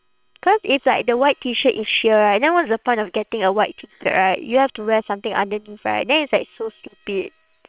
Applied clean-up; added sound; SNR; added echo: neural separator model SepFormer WHAM!.